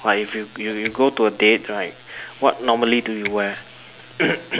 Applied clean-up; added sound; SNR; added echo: none; Finger snapping; 17 dB; none.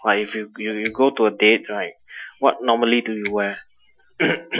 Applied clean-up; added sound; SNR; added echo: classical method Wiener filter.